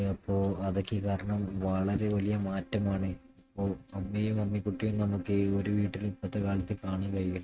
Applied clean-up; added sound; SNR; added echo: neural mask model RNNoise.